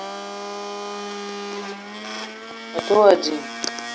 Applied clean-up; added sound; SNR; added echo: none; Domestic sounds, home sounds; 8 dB; none.